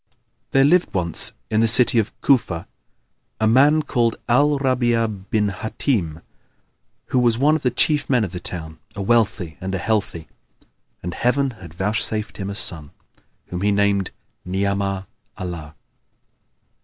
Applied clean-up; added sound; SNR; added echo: none; none; none; none.